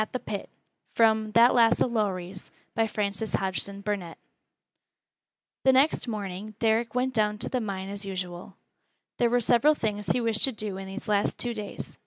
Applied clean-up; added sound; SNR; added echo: none; none; none; none.